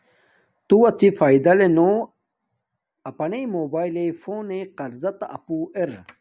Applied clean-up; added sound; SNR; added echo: none; none; none; none.